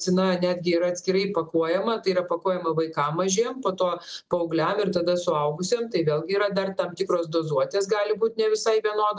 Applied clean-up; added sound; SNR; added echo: none; none; none; none.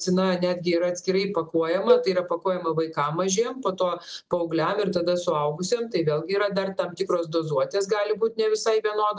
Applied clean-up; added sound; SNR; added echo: none; Cowbell; 3 dB; none.